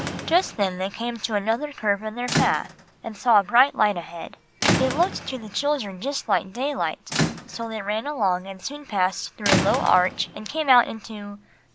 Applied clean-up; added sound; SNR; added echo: none; Squeak / Rattle / Slam; 7 dB; none.